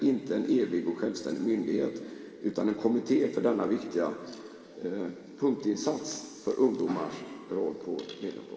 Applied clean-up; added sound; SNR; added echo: none; none; none; reverberation time 2.5 s.